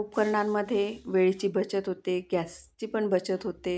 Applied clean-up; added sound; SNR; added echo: none; none; none; none.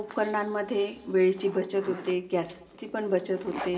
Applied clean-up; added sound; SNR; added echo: none; Zipper (clothing); 15 dB; reverberation time 1.4 s.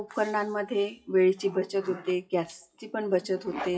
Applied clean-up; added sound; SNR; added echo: classical method WPE with log-MMSE.